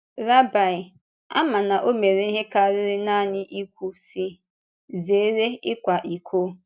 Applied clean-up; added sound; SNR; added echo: none; none; none; none.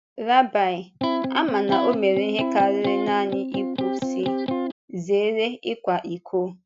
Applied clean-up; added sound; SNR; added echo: none; Electric guitar; 2 dB; none.